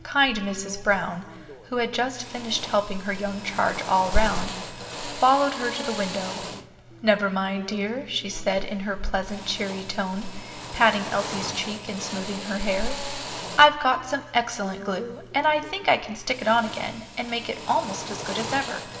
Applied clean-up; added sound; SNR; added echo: none; Drill; 12 dB; reverberation time 1.5 s.